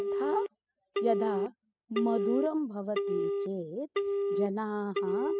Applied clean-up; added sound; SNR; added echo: classical method spectral subtraction.